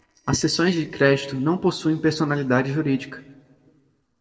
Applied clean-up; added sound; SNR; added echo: neural separator model SepFormer DNS4.